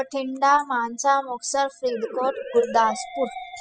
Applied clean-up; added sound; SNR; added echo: classical method spectral subtraction.